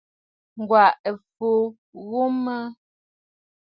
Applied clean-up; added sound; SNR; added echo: none; none; none; none.